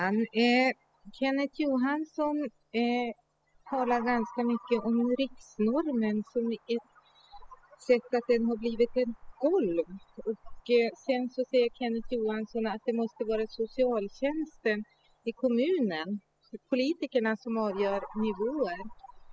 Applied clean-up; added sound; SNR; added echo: classical method spectral subtraction.